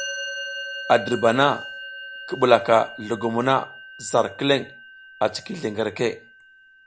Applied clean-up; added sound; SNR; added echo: none; Musical instrument; 13 dB; none.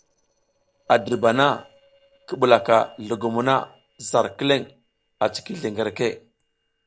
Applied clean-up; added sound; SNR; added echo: neural separator model SepFormer DNS4.